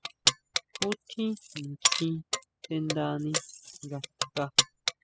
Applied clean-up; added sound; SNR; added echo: classical method spectral subtraction.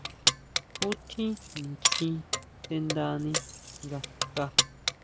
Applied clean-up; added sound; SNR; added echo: none; Keys jangling; -3 dB; none.